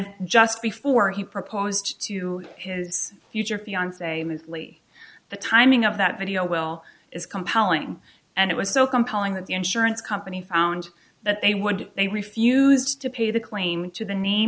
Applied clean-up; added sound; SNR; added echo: none; none; none; none.